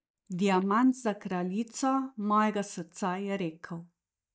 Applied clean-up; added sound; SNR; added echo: neural mask model DeepFilterNet 3.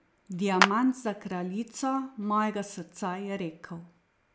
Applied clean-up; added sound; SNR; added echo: none; Clapping; 0 dB; none.